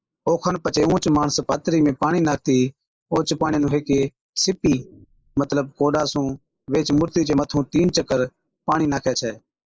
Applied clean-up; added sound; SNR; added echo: neural mask model Resemble Enhance denoiser.